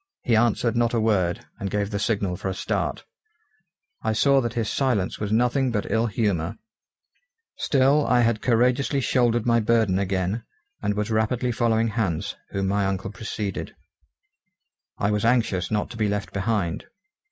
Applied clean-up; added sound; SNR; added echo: none; none; none; none.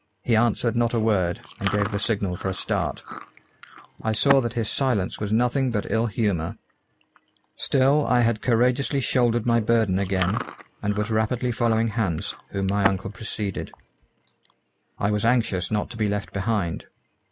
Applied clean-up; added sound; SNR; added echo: none; Chewing, mastication; 14 dB; none.